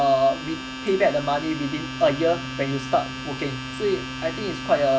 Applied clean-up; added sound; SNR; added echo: none; Domestic sounds, home sounds; 9 dB; none.